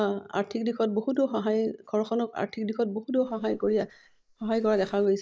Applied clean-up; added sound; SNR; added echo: neural mask model Resemble Enhance denoiser.